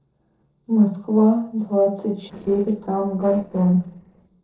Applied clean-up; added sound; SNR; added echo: neural separator model SepFormer DNS4.